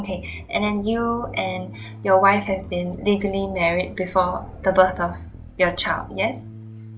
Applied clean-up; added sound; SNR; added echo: none; Bass guitar; 16 dB; none.